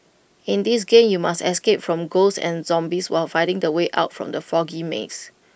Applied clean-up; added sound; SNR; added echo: none; none; none; none.